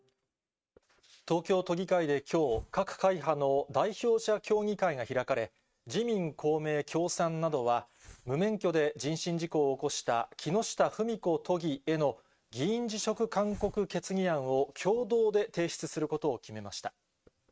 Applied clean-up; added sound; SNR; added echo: neural mask model RNNoise.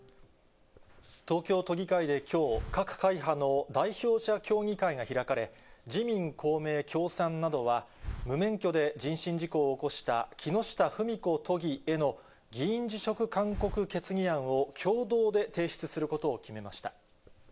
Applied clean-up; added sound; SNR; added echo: none; Hiss; 18 dB; none.